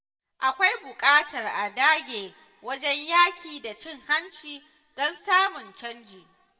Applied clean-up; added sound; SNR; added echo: none; none; none; reverberation time 0.9 s.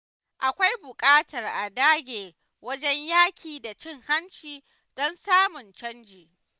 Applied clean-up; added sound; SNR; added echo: none; none; none; none.